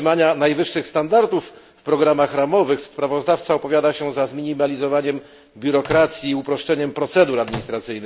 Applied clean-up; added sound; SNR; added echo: none; Microwave oven; 14 dB; none.